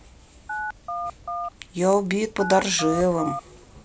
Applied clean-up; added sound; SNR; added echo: none; Telephone; 5 dB; none.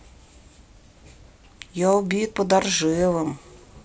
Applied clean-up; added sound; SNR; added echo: none; none; none; none.